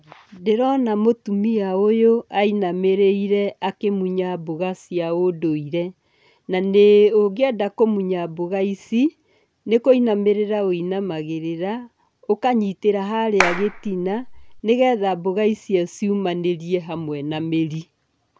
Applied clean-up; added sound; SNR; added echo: none; Clapping; 6 dB; none.